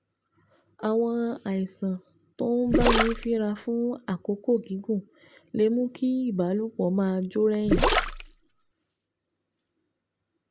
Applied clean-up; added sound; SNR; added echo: none; Gurgling; -2 dB; none.